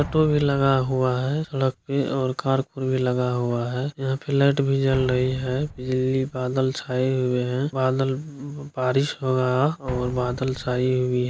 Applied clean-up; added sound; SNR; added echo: none; Explosion; 18 dB; none.